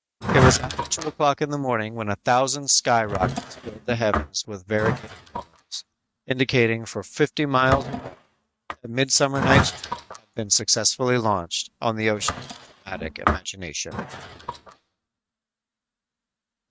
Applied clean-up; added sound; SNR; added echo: neural mask model RNNoise.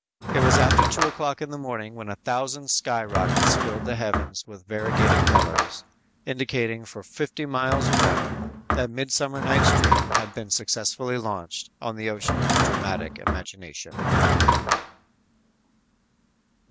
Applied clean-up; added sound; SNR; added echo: none; Drawer open or close / Wood; -4 dB; none.